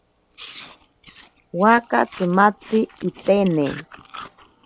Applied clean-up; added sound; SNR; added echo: none; Chewing, mastication; 19 dB; none.